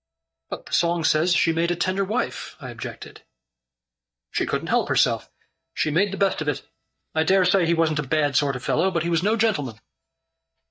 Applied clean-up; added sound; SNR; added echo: neural mask model DeepFilterNet 3.